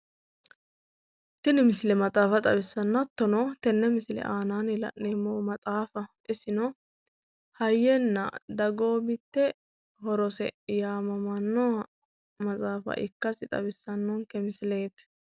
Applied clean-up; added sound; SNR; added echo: none; none; none; none.